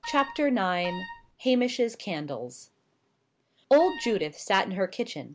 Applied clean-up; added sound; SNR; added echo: none; Wind instrument, woodwind instrument; 13 dB; none.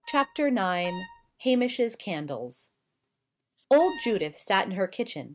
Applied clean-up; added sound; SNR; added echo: neural mask model RNNoise.